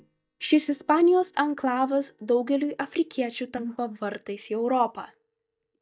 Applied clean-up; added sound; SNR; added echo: neural mask model DeepFilterNet 3.